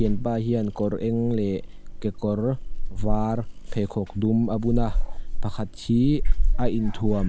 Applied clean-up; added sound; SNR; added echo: none; Meow / Purr; -1 dB; none.